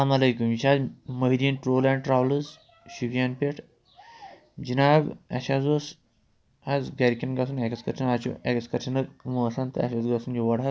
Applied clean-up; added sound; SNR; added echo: none; none; none; none.